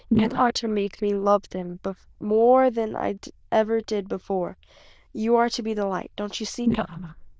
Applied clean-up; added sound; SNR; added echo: neural diffusion model UNIVERSE++.